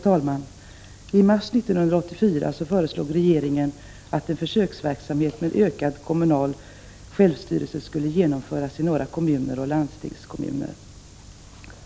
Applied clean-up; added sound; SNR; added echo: none; none; none; none.